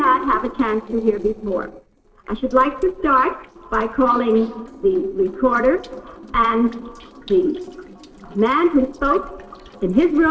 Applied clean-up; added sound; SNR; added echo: neural separator model SepFormer DNS4.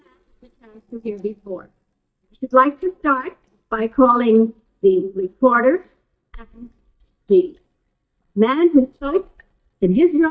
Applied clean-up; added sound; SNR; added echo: neural mask model DeepFilterNet 3.